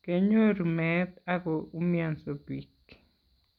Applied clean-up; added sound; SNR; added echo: none; none; none; none.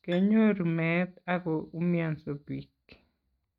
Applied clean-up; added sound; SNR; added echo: neural mask model RNNoise.